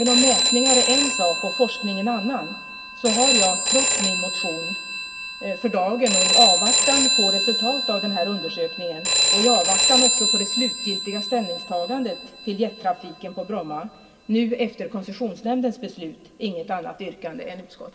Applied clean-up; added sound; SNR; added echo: none; Telephone; -2 dB; reverberation time 1.4 s.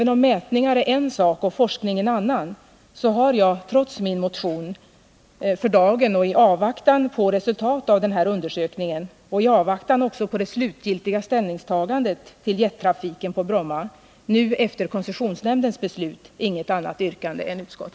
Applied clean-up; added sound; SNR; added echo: none; none; none; none.